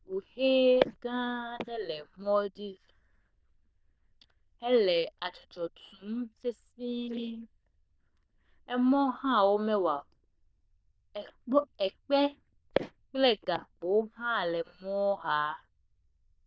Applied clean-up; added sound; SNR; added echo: neural diffusion model UNIVERSE++.